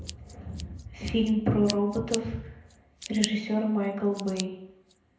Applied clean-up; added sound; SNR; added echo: none; Scissors; 13 dB; reverberation time 0.7 s.